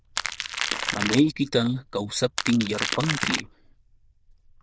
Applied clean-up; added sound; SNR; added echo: neural diffusion model UNIVERSE++.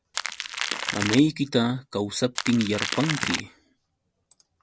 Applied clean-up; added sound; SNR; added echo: none; Crackle; 3 dB; none.